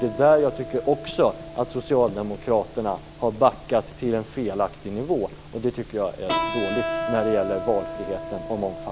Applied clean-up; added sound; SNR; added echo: none; Keyboard (musical); 9 dB; none.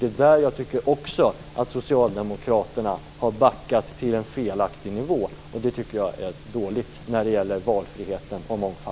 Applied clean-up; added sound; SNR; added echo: none; none; none; none.